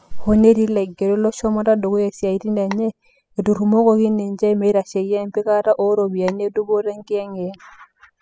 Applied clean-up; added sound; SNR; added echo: classical method spectral subtraction.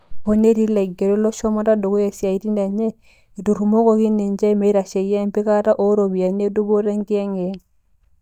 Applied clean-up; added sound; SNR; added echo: neural mask model DeepFilterNet 3.